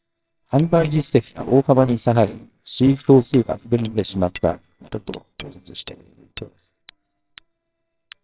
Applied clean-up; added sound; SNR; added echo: neural separator model SepFormer WHAMR!.